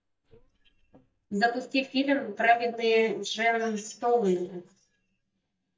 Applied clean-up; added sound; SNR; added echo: neural mask model DeepFilterNet 3.